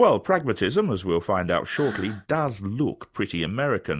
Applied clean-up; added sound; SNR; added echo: none; Breathing; 19 dB; none.